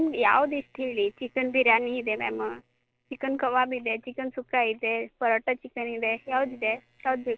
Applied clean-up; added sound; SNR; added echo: neural separator model SepFormer DNS4.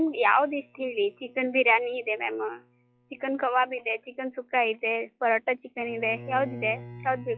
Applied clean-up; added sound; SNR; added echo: classical method log-MMSE.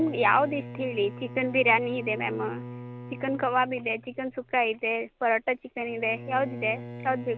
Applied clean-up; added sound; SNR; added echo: none; Bowed string instrument; 13 dB; none.